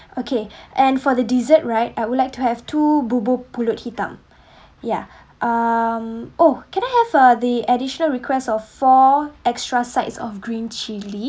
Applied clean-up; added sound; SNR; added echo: none; none; none; none.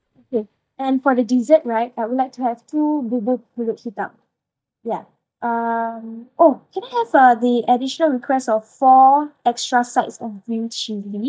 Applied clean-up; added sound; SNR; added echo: neural mask model DeepFilterNet 3.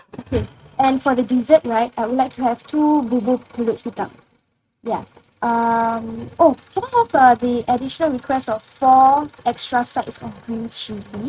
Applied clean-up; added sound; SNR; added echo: neural mask model RNNoise.